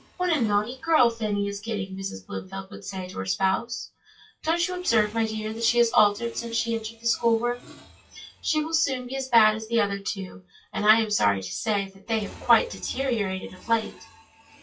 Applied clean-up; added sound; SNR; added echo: classical method WPE with log-MMSE.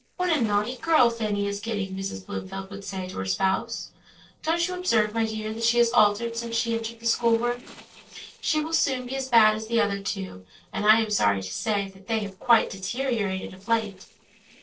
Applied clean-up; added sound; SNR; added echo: neural separator model SepFormer DNS4.